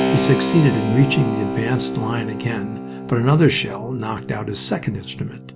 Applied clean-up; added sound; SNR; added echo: none; Keyboard (musical); 5 dB; none.